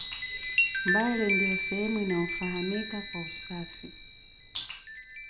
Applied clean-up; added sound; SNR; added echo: none; Chime; -2 dB; none.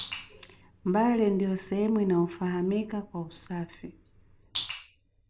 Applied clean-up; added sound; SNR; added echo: none; none; none; none.